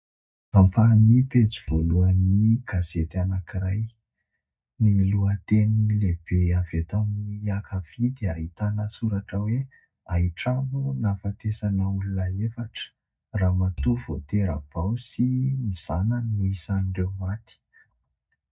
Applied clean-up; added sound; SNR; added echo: neural mask model DeepFilterNet 3.